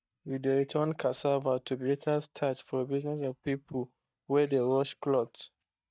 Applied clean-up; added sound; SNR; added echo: neural mask model DeepFilterNet 3.